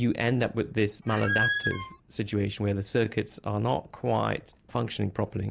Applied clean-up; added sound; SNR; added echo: none; Squeak; 1 dB; none.